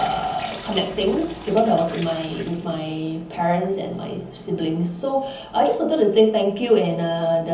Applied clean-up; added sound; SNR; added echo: none; Drip / Sink (filling or washing); 18 dB; reverberation time 0.7 s.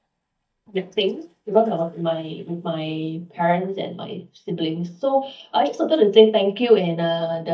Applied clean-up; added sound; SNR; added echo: neural mask model DeepFilterNet 3.